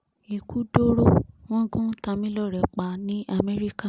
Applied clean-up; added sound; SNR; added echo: none; none; none; none.